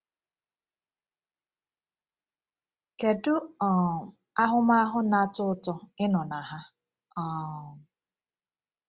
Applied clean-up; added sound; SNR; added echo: none; none; none; none.